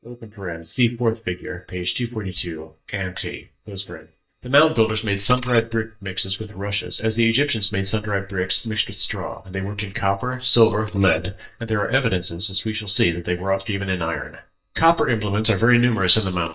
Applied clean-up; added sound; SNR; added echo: neural mask model DeepFilterNet 3.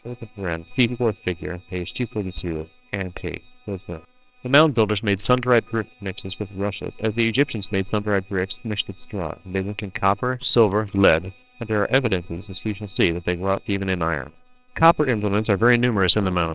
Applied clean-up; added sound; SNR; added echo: neural separator model SepFormer WHAMR!.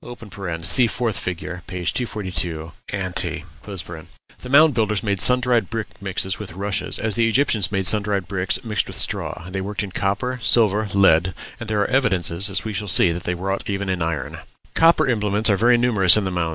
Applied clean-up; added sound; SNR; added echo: none; none; none; none.